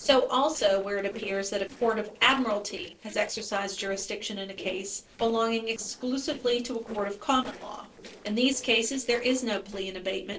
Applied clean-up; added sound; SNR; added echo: neural separator model SepFormer DNS4.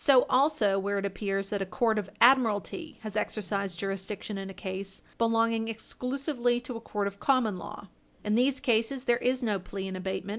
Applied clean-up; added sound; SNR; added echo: none; none; none; none.